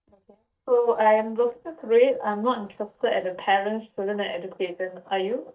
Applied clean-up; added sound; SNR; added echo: neural mask model DeepFilterNet 3.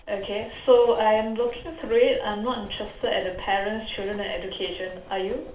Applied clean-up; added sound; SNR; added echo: none; Writing; 19 dB; reverberation time 0.4 s.